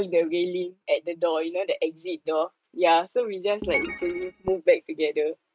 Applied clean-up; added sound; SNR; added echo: neural mask model RNNoise.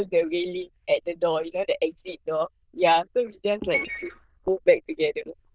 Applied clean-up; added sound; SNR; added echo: neural diffusion model UNIVERSE++.